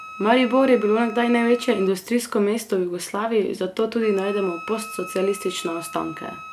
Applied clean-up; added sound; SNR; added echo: none; Wind instrument, woodwind instrument; 16 dB; none.